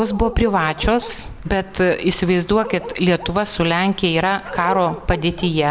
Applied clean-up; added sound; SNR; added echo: none; Bark; 16 dB; none.